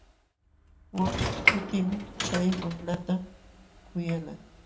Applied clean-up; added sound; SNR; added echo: none; Sliding door / Train; 1 dB; reverberation time 0.4 s.